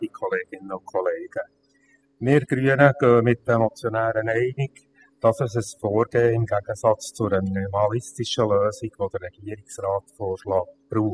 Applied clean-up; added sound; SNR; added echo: classical method spectral subtraction.